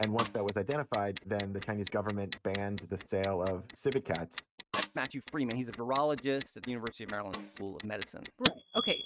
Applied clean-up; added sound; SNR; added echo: neural mask model RNNoise.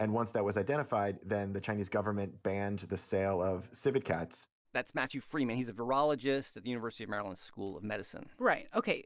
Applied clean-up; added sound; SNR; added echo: none; none; none; none.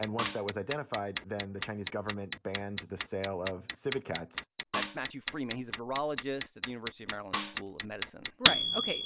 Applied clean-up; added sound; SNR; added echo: none; Clock + Snare drum; -1 dB; none.